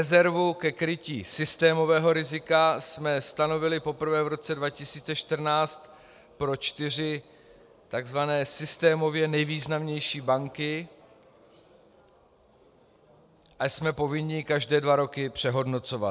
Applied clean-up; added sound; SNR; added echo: none; none; none; none.